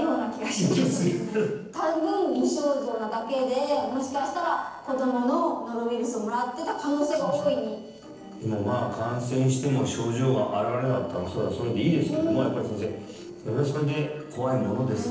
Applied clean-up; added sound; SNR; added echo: neural separator model SepFormer DNS4.